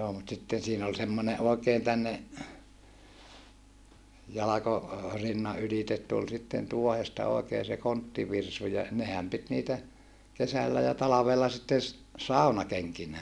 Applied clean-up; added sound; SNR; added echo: none; none; none; none.